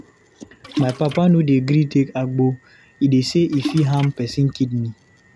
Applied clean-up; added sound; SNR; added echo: none; Splash, splatter; 13 dB; none.